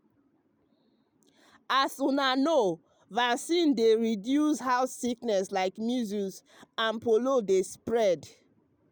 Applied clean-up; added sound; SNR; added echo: none; none; none; none.